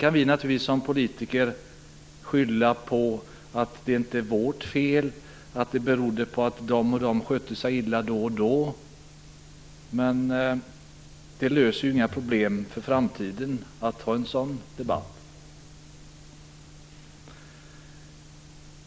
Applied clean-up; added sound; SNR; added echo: none; none; none; none.